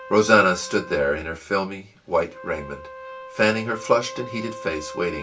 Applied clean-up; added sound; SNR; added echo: none; Wind instrument, woodwind instrument; 16 dB; reverberation time 0.2 s.